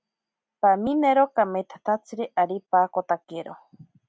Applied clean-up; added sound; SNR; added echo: none; none; none; none.